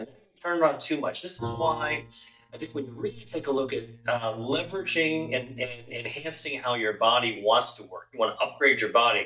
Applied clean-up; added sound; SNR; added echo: neural mask model DeepFilterNet 3.